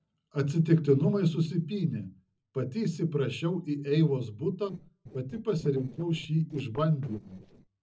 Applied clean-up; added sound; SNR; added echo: neural separator model SepFormer DNS4.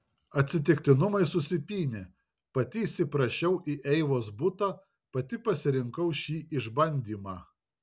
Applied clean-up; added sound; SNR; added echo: none; none; none; none.